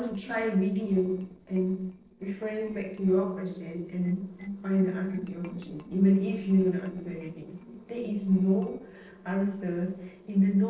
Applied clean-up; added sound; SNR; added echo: neural separator model SepFormer DNS4.